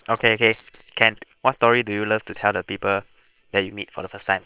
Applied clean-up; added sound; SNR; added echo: neural separator model SepFormer WHAM!.